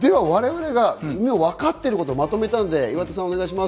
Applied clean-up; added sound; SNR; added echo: none; none; none; none.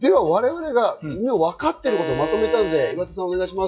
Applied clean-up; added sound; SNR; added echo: classical method WPE with log-MMSE.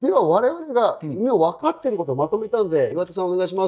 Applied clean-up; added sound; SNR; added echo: neural mask model DeepFilterNet 3.